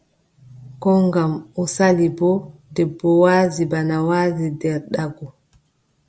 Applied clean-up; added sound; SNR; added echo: none; none; none; none.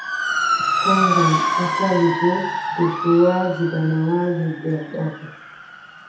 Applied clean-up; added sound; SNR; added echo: none; Motor vehicle (road) / Siren; 2 dB; reverberation time 0.6 s.